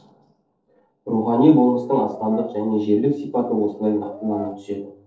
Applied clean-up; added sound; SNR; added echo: neural separator model SepFormer DNS4.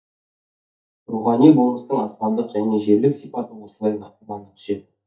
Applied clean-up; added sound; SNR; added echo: neural mask model DeepFilterNet 3.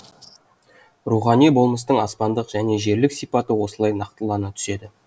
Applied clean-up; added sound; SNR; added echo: none; none; none; none.